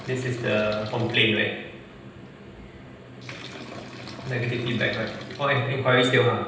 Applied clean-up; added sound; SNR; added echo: none; Bathtub (filling or washing) / Liquid; 17 dB; reverberation time 0.9 s.